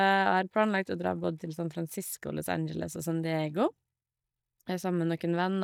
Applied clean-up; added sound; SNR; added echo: neural mask model DeepFilterNet 3.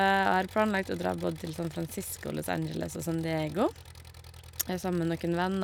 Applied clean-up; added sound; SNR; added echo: none; Engine; 17 dB; none.